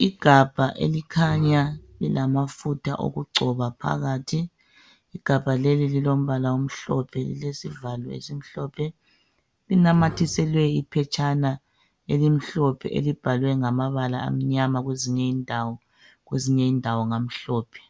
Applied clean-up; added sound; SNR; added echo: none; Bowed string instrument; 14 dB; none.